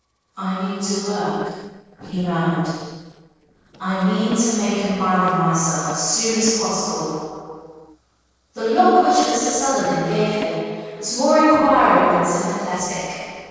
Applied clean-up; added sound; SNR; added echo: neural separator model SepFormer DNS4.